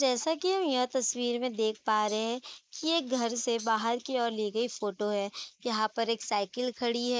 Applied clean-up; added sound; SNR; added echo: neural mask model Resemble Enhance denoiser.